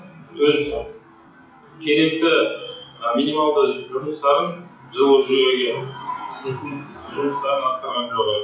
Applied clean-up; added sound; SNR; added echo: classical method WPE with log-MMSE.